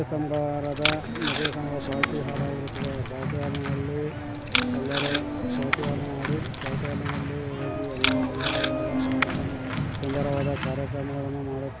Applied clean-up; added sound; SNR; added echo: none; Packing tape, duct tape + Organ; -3 dB; none.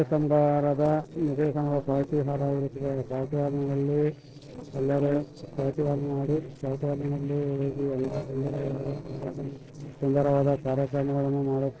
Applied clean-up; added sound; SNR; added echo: neural separator model SepFormer DNS4.